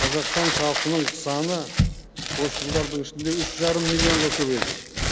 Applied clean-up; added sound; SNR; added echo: none; Crumpling, crinkling; 0 dB; none.